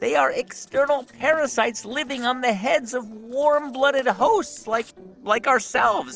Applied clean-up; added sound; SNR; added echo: neural separator model SepFormer DNS4.